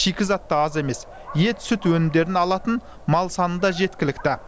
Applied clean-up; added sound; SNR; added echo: none; Dog; 17 dB; none.